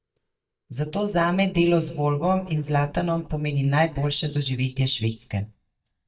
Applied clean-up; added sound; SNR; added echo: neural mask model DeepFilterNet 3.